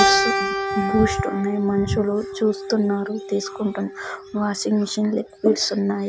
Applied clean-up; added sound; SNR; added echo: none; Keyboard (musical); 4 dB; none.